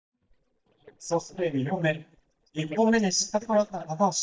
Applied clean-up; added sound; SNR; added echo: neural mask model DeepFilterNet 3.